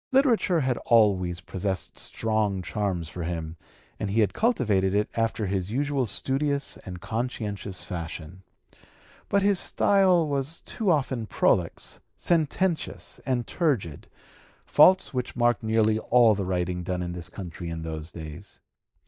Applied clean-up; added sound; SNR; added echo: neural mask model DeepFilterNet 3.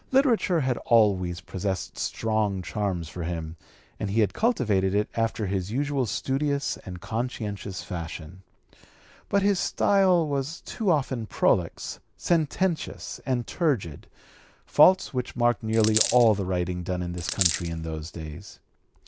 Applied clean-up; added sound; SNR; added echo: none; Coin (dropping); 4 dB; none.